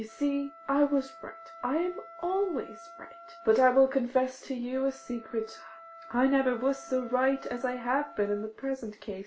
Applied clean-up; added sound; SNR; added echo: none; Wind instrument, woodwind instrument; 19 dB; none.